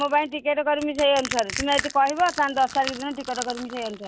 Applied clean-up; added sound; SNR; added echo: none; Crushing; 12 dB; none.